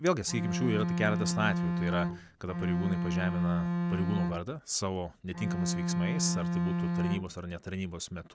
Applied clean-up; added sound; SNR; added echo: none; Bowed string instrument; -3 dB; none.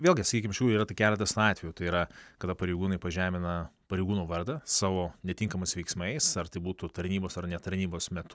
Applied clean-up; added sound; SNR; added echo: none; none; none; none.